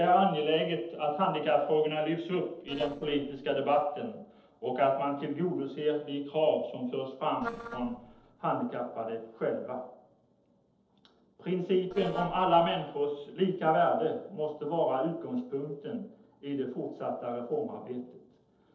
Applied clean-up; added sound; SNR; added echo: neural separator model SepFormer DNS4.